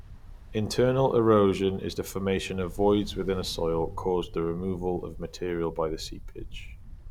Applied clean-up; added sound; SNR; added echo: none; Ocean; 14 dB; none.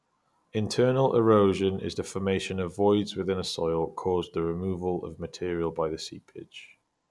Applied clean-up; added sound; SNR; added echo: none; none; none; none.